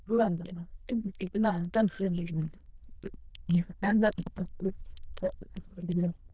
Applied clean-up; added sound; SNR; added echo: neural diffusion model UNIVERSE++.